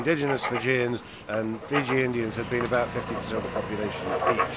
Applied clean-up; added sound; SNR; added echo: none; Engine + Writing; 4 dB; none.